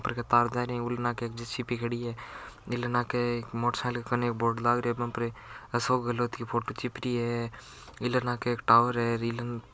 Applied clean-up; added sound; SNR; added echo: none; none; none; none.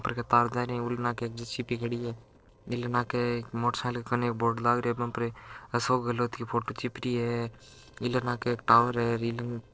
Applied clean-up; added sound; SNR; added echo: neural separator model SepFormer DNS4.